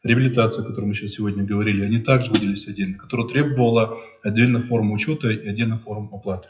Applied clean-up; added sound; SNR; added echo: classical method WPE with log-MMSE.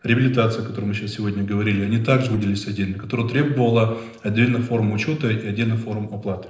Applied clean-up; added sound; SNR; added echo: neural separator model SepFormer DNS4.